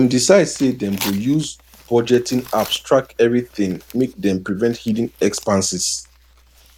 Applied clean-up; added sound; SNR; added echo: none; Tearing; 20 dB; none.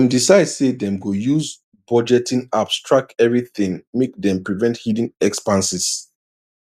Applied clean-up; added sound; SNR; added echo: none; none; none; none.